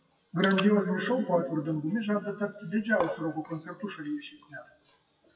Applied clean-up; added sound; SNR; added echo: classical method WPE with log-MMSE.